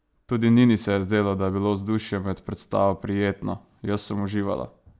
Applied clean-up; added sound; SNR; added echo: none; none; none; none.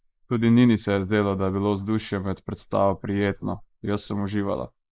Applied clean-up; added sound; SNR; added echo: neural mask model Resemble Enhance denoiser.